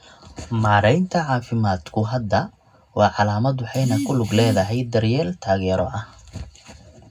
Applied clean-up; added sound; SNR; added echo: none; none; none; reverberation time 0.3 s.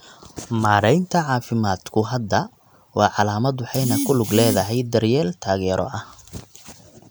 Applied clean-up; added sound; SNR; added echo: none; none; none; none.